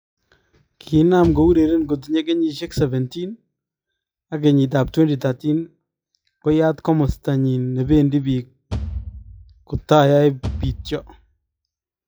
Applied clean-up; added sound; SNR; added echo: classical method log-MMSE.